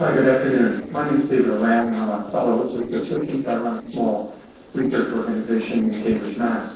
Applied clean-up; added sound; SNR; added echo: neural separator model SepFormer DNS4.